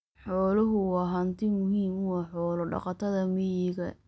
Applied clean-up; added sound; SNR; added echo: none; none; none; none.